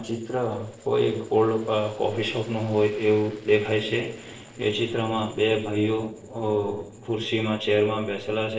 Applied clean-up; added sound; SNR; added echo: neural separator model SepFormer DNS4.